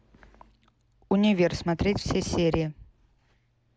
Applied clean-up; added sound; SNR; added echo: none; none; none; none.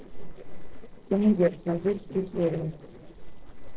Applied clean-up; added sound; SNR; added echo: neural separator model SepFormer DNS4.